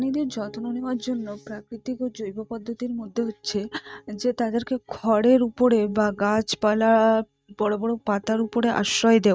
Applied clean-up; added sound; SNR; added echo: neural mask model RNNoise.